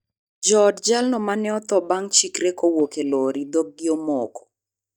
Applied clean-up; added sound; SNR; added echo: neural mask model DeepFilterNet 3.